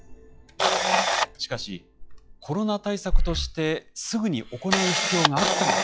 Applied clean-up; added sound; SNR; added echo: classical method log-MMSE.